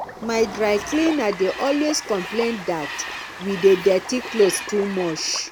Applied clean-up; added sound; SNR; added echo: none; Water / Liquid + Train; 11 dB; none.